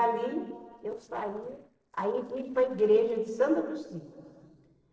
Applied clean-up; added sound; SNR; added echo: neural separator model SepFormer DNS4.